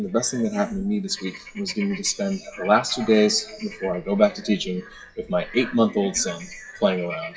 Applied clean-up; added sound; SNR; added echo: classical method WPE with log-MMSE.